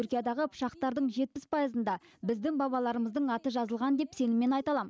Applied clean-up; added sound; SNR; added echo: none; none; none; none.